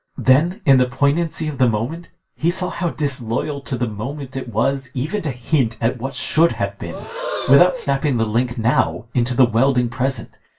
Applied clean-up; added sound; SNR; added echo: none; Breathing; 11 dB; reverberation time 0.2 s.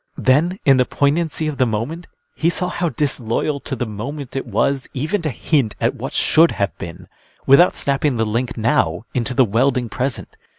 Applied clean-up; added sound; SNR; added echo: none; none; none; none.